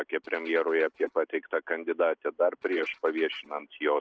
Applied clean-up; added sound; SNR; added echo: neural separator model SepFormer DNS4.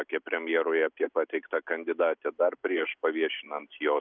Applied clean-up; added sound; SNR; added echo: none; none; none; none.